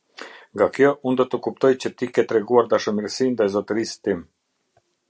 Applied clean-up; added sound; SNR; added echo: none; none; none; none.